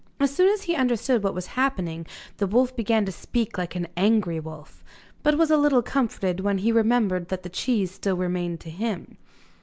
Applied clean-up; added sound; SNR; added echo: none; none; none; none.